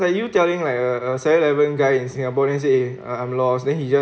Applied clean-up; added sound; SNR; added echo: none; none; none; none.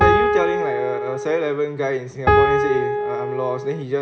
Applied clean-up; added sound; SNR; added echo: none; Piano; -4 dB; none.